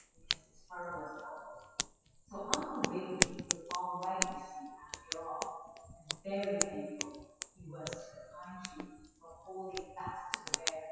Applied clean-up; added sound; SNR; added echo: classical method WPE with log-MMSE.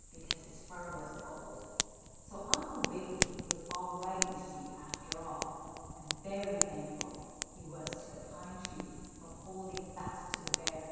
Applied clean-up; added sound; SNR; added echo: none; Fire; -3 dB; reverberation time 2.1 s.